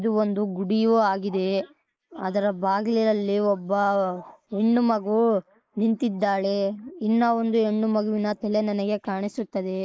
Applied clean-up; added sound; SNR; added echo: neural mask model Resemble Enhance denoiser.